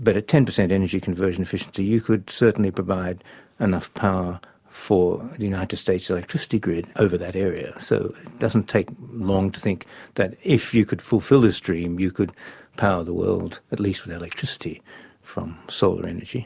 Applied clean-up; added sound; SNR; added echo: none; none; none; none.